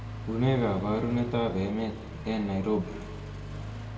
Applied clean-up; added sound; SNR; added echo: none; Accelerating, revving, vroom; 8 dB; reverberation time 1.3 s.